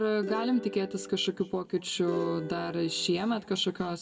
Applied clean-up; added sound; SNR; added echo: none; Plucked string instrument; 10 dB; reverberation time 2.0 s.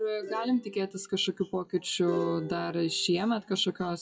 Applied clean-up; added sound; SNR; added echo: classical method WPE with log-MMSE.